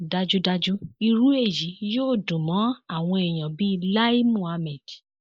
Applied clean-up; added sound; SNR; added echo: neural mask model Resemble Enhance denoiser.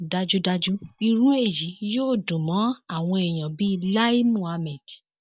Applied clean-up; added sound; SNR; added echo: neural mask model DeepFilterNet 3.